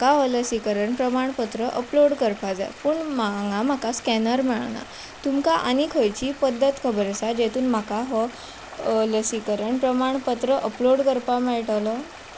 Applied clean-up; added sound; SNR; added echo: none; Stream; 18 dB; none.